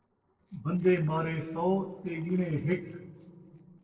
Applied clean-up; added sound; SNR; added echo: neural separator model SepFormer DNS4.